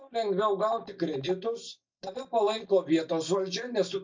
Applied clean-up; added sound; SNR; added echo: neural mask model DeepFilterNet 3.